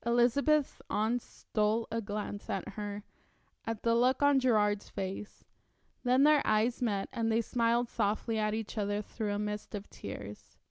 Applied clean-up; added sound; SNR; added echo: none; none; none; none.